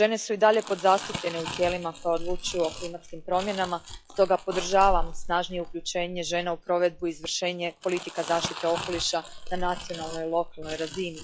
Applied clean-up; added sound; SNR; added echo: classical method log-MMSE.